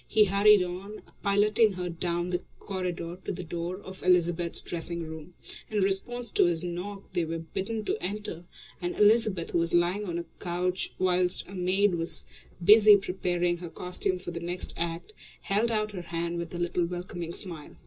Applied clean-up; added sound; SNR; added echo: none; none; none; reverberation time 0.2 s.